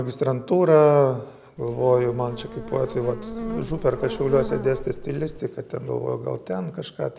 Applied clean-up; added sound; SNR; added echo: none; Buzz; 10 dB; none.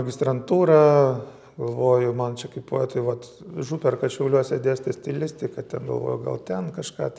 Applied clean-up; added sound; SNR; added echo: none; none; none; none.